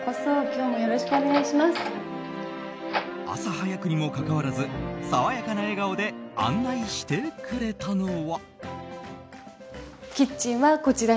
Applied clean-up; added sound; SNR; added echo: none; Door; 10 dB; none.